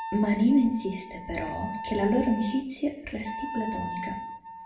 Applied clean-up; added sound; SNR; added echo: none; Wind instrument, woodwind instrument; 10 dB; reverberation time 0.6 s.